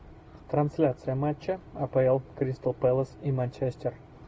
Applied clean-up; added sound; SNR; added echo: none; none; none; none.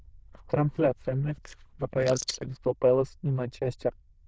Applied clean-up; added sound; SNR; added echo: neural diffusion model UNIVERSE++.